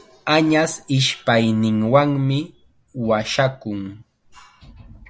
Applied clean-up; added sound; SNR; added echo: none; none; none; none.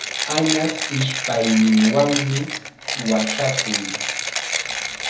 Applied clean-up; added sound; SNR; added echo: none; Mechanisms; 4 dB; reverberation time 0.7 s.